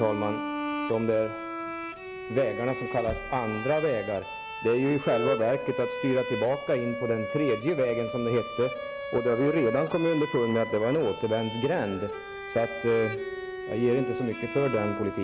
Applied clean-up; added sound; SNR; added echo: none; Bowed string instrument; 7 dB; none.